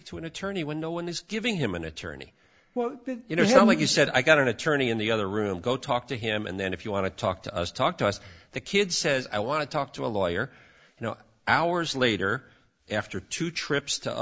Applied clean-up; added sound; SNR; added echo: none; none; none; none.